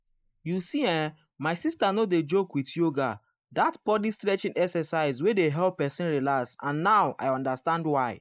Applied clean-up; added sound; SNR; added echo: neural mask model Resemble Enhance denoiser.